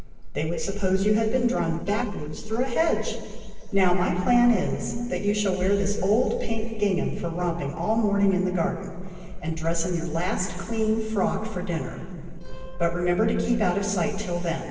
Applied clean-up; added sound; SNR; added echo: neural separator model SepFormer DNS4.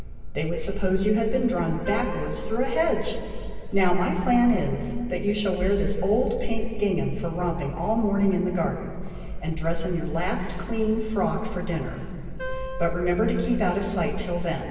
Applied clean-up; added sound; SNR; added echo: none; Wind instrument, woodwind instrument; 15 dB; reverberation time 2.5 s.